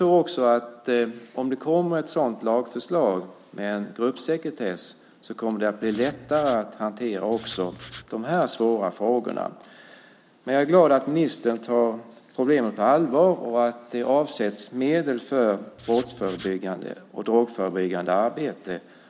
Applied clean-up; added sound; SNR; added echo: none; Writing; 20 dB; none.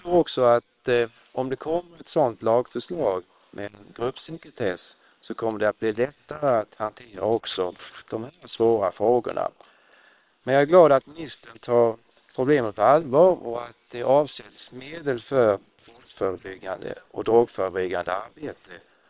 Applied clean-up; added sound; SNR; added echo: neural separator model SepFormer WHAM!.